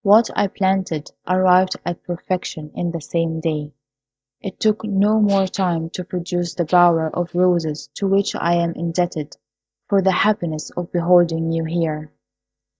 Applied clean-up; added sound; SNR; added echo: neural mask model DeepFilterNet 3.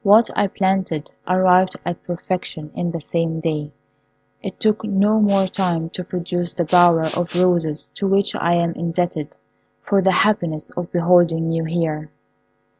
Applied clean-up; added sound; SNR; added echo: none; Respiratory sounds; 17 dB; none.